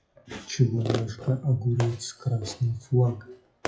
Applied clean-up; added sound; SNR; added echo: classical method WPE with log-MMSE.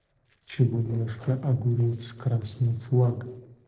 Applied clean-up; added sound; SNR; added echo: neural separator model SepFormer DNS4.